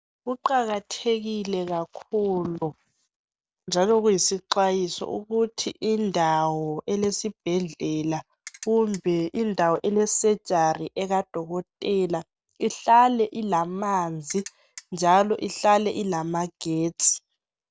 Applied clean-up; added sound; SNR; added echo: none; Ratchet, pawl; 18 dB; none.